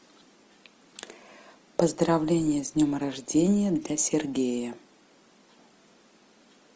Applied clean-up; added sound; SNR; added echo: none; none; none; none.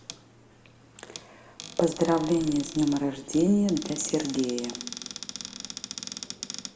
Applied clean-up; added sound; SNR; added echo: none; Cupboard open or close; 12 dB; reverberation time 1.2 s.